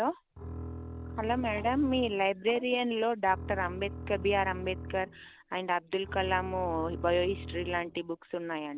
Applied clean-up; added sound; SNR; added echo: none; Bowed string instrument; 10 dB; none.